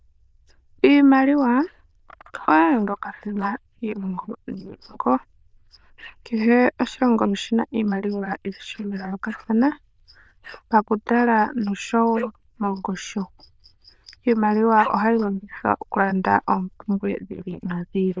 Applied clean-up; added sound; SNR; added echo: neural diffusion model UNIVERSE++.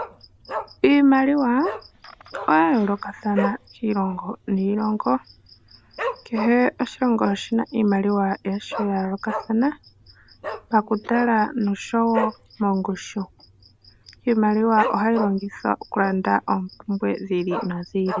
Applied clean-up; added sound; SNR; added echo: none; Dog; 13 dB; none.